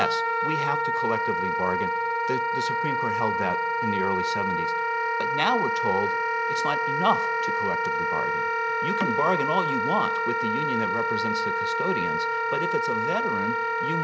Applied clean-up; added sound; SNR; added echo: none; Wind instrument, woodwind instrument; -5 dB; none.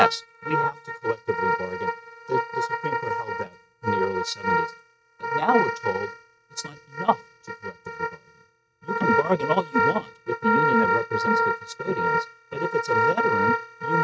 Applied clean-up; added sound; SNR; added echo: neural mask model RNNoise.